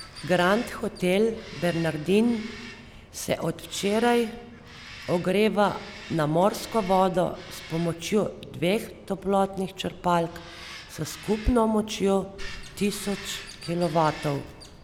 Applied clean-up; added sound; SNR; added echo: none; Bird vocalization, bird call, bird song; 16 dB; none.